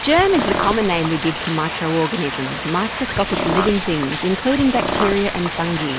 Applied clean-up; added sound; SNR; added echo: none; Car + Rain; 4 dB; none.